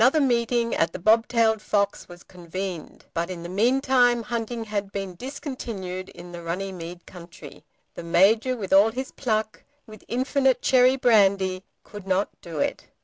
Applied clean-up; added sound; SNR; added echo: none; none; none; none.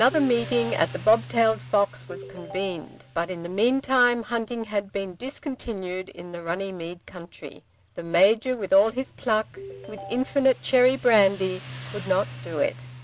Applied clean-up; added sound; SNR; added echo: none; Ringtone + Motorcycle; 17 dB; none.